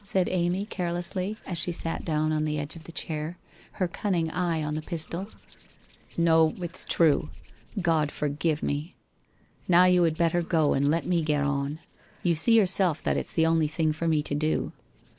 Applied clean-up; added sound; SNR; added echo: neural mask model Resemble Enhance denoiser.